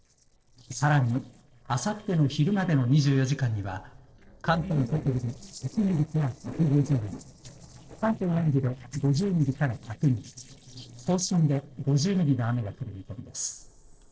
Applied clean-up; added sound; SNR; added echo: neural separator model SepFormer DNS4.